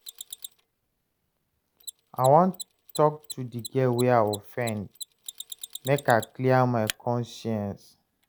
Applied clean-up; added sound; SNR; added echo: none; Mechanisms; 17 dB; none.